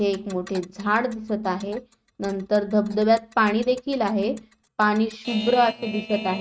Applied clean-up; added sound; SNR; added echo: neural mask model RNNoise.